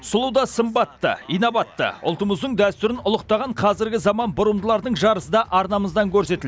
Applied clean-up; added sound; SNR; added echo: none; none; none; none.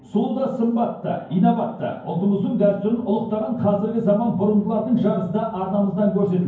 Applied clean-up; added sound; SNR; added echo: none; none; none; reverberation time 0.9 s.